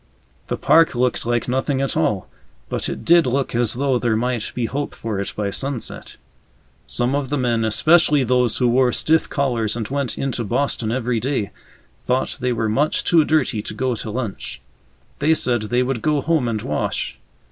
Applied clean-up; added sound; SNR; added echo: none; none; none; none.